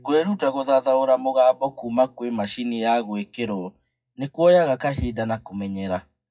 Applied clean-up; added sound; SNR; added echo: classical method WPE with log-MMSE.